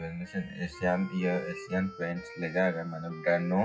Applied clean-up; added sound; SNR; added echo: classical method WPE with log-MMSE.